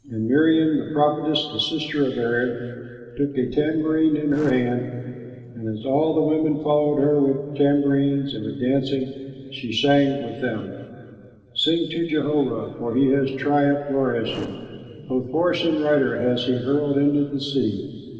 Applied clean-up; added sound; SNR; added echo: neural separator model SepFormer DNS4.